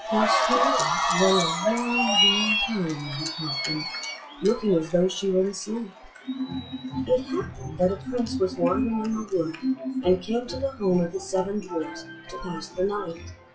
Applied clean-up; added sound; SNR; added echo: classical method WPE with log-MMSE.